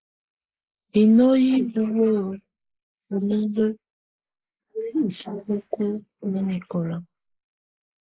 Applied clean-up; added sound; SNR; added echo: neural mask model Resemble Enhance denoiser.